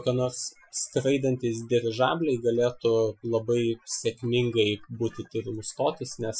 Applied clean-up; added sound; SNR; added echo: classical method Wiener filter.